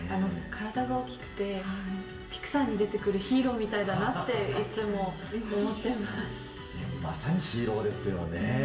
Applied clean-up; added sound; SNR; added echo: none; none; none; reverberation time 0.7 s.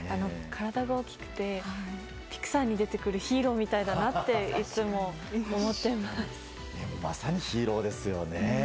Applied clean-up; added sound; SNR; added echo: none; none; none; none.